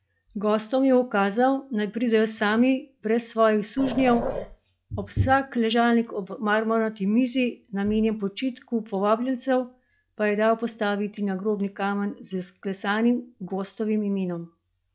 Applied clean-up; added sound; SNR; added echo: classical method log-MMSE.